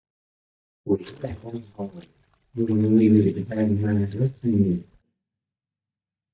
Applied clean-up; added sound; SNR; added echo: neural mask model DeepFilterNet 3.